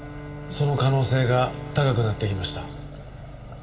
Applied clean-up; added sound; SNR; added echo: none; Bowed string instrument; 14 dB; reverberation time 2.0 s.